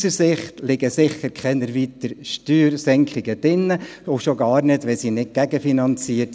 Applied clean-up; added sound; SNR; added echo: none; none; none; none.